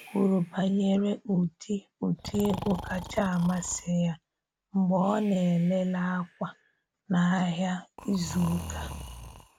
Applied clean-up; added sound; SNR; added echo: none; Breathing; 15 dB; none.